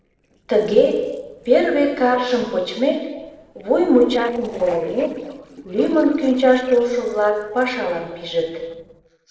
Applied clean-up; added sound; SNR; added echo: neural separator model SepFormer DNS4.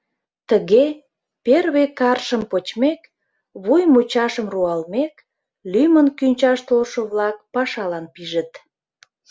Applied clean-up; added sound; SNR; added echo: none; none; none; none.